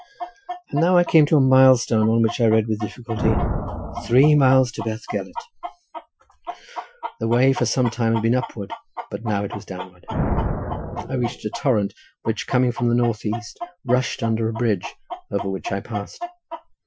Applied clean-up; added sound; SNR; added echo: classical method Wiener filter.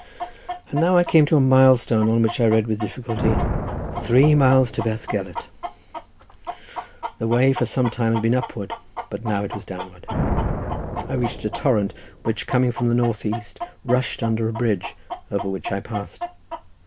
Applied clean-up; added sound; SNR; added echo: none; Thunder + Chicken, rooster; 8 dB; none.